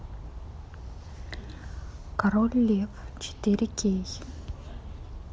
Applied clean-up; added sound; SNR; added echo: none; Bird vocalization, bird call, bird song; 10 dB; none.